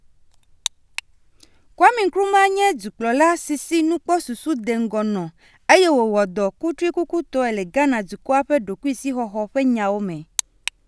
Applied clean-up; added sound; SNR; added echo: none; none; none; none.